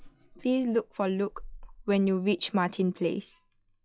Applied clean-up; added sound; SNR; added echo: classical method log-MMSE.